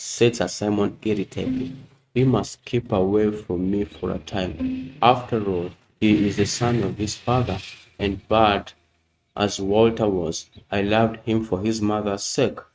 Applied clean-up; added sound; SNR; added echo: neural mask model RNNoise.